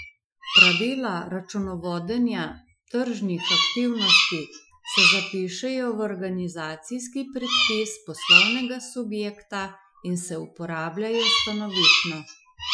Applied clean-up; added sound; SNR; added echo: classical method Wiener filter.